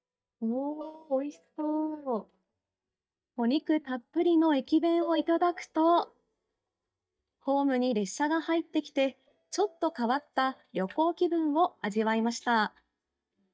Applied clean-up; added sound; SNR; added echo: neural mask model DeepFilterNet 3.